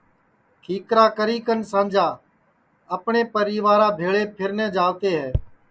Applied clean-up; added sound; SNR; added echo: none; none; none; none.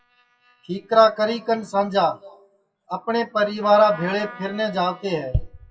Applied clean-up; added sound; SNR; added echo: classical method WPE with log-MMSE.